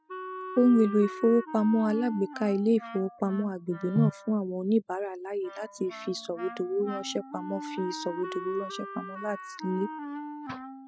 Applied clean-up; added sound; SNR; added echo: classical method spectral subtraction.